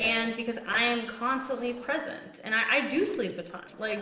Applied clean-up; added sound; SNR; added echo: neural separator model SepFormer DNS4.